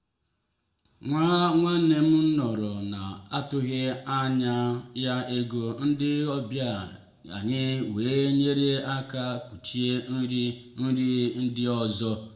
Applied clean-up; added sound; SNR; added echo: none; none; none; reverberation time 0.6 s.